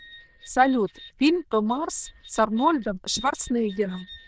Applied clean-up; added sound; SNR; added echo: neural diffusion model UNIVERSE++.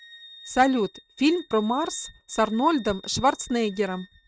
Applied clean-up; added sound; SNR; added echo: neural mask model RNNoise.